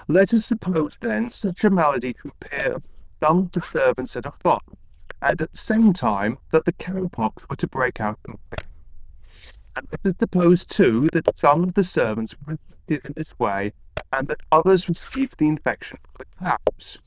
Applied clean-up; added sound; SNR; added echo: neural diffusion model UNIVERSE++.